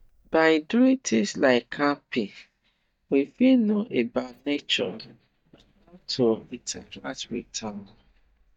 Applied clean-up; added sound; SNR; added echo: neural mask model DeepFilterNet 3.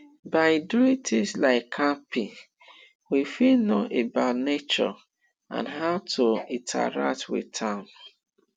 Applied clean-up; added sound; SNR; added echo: none; none; none; none.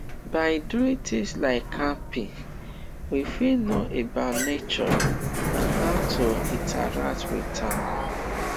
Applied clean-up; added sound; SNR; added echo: none; Sliding door; 1 dB; none.